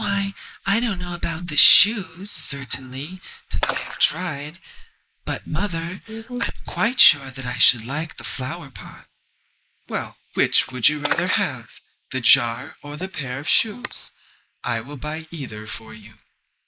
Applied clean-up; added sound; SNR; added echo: neural mask model Resemble Enhance denoiser.